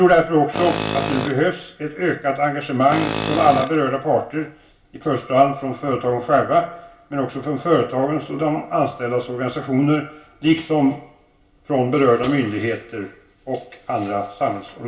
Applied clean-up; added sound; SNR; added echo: none; Tools; 6 dB; reverberation time 0.3 s.